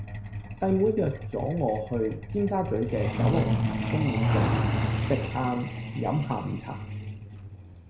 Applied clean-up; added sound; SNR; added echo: none; Truck; 0 dB; reverberation time 0.4 s.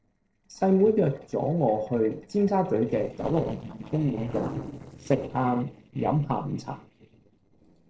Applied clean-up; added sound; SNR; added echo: neural separator model SepFormer DNS4.